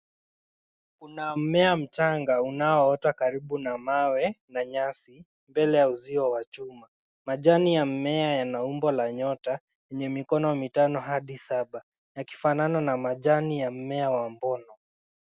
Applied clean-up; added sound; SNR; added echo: none; none; none; none.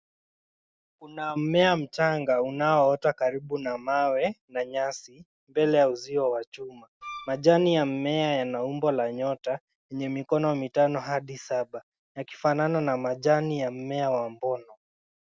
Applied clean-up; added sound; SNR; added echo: none; Wind instrument, woodwind instrument; 16 dB; none.